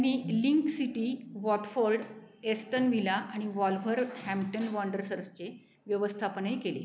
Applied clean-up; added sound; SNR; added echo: none; none; none; none.